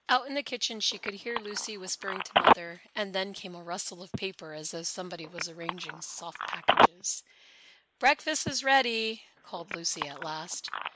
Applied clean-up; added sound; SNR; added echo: none; Telephone; -1 dB; none.